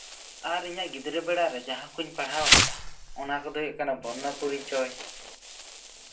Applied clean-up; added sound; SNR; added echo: none; Insect; -1 dB; reverberation time 0.2 s.